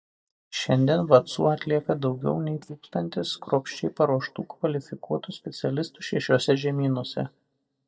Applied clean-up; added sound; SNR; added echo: neural mask model DeepFilterNet 3.